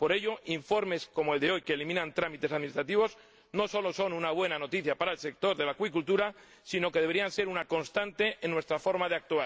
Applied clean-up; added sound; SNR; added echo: none; none; none; none.